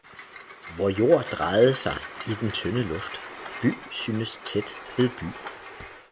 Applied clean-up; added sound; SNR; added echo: none; Train; 13 dB; none.